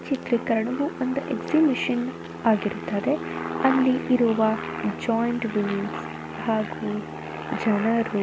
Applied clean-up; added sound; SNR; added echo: none; Aircraft; 8 dB; none.